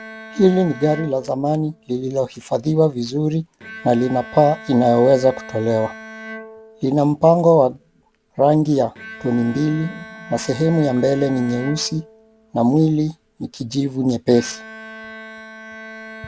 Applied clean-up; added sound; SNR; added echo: none; Bowed string instrument; 19 dB; none.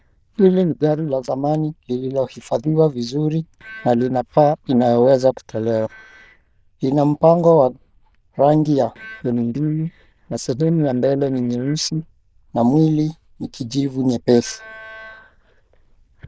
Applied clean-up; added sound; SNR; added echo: neural diffusion model UNIVERSE++.